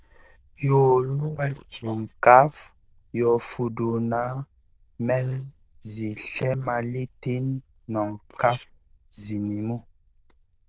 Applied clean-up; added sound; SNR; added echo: neural diffusion model UNIVERSE++.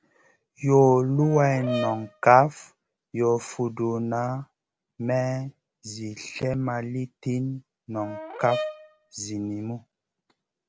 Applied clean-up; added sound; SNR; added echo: none; Brass instrument; 9 dB; none.